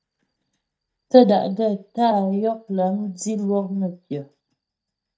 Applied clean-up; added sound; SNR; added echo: neural mask model DeepFilterNet 3.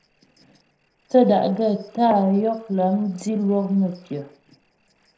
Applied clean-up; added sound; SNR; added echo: neural separator model SepFormer DNS4.